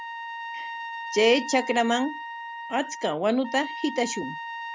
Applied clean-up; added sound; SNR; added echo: none; Trumpet; 9 dB; none.